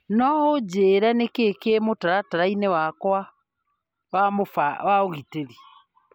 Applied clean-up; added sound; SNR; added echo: none; none; none; none.